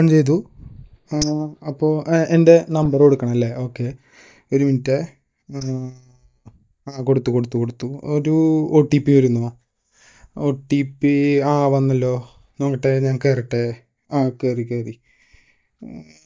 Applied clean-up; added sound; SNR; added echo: neural mask model DeepFilterNet 3.